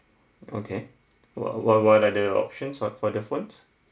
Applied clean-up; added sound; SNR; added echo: none; none; none; none.